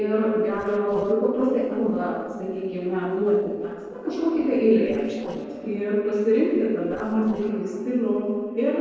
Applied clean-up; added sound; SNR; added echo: neural separator model SepFormer DNS4.